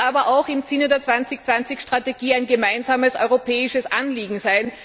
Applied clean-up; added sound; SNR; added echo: none; none; none; none.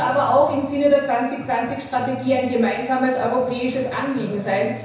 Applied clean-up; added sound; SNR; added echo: none; Growling; 17 dB; reverberation time 0.7 s.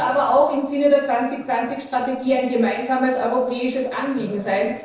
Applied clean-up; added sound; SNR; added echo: neural separator model SepFormer DNS4.